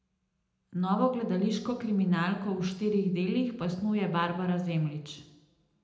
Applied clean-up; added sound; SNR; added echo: none; none; none; reverberation time 0.8 s.